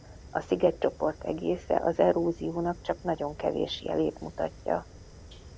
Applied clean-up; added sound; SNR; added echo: none; Fire; 18 dB; none.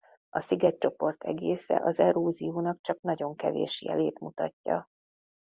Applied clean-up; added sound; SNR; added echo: none; none; none; none.